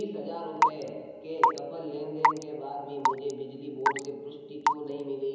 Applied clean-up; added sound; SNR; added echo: none; Raindrop / Drip / Water tap, faucet; -5 dB; reverberation time 0.7 s.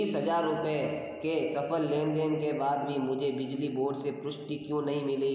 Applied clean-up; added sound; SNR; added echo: none; none; none; none.